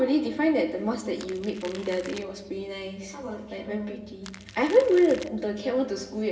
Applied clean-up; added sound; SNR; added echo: none; Crackle; 18 dB; reverberation time 1.3 s.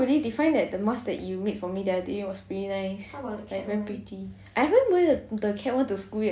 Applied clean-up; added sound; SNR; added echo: none; none; none; none.